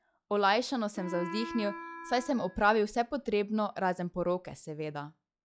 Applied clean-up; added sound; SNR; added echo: classical method log-MMSE.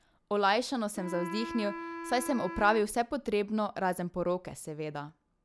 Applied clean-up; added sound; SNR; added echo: none; Wind instrument, woodwind instrument; 11 dB; none.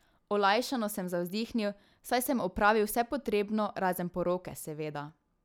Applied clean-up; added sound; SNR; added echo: none; none; none; none.